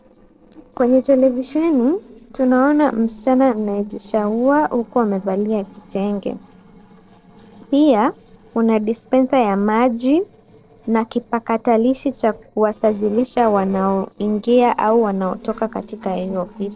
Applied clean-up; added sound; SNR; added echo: neural separator model SepFormer DNS4.